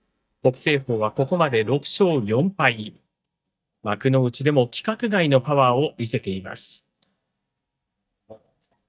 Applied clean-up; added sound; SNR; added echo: neural mask model DeepFilterNet 3.